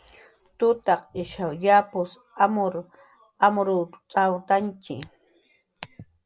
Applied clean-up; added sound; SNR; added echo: none; none; none; none.